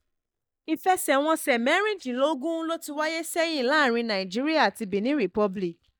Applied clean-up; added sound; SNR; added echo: neural mask model DeepFilterNet 3.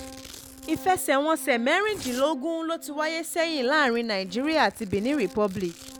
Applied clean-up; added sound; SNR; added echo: none; Domestic sounds, home sounds + Organ; 18 dB; none.